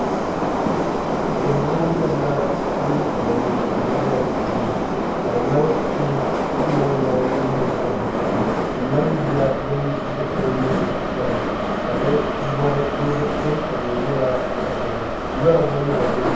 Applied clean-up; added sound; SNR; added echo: none; Subway, metro, underground; -2 dB; reverberation time 0.8 s.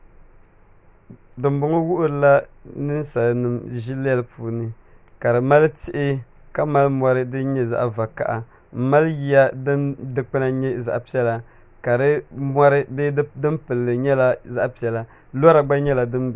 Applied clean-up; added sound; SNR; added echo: none; none; none; none.